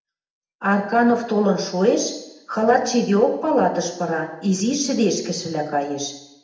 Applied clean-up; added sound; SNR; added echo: none; none; none; reverberation time 0.7 s.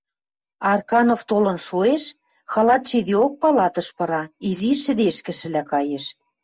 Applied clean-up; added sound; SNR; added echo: none; none; none; none.